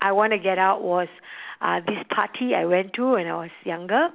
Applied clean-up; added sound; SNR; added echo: none; none; none; none.